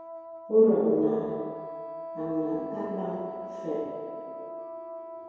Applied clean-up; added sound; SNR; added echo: none; Wind instrument, woodwind instrument; 10 dB; reverberation time 2.2 s.